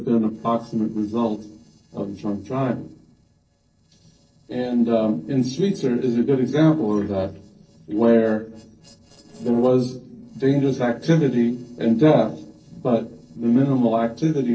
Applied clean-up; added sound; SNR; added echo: neural separator model SepFormer DNS4.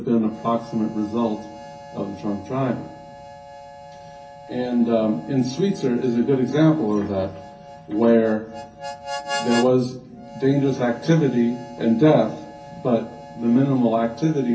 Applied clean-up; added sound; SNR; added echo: none; Harmonica; 15 dB; reverberation time 0.3 s.